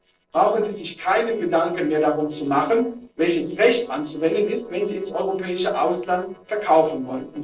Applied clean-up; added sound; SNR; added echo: neural separator model SepFormer DNS4.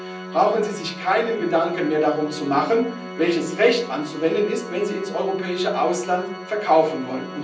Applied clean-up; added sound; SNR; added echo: none; Organ; 12 dB; reverberation time 0.6 s.